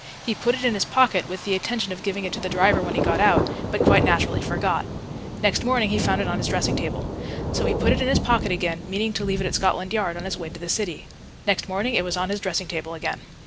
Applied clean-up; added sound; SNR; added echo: none; Thunder; 3 dB; none.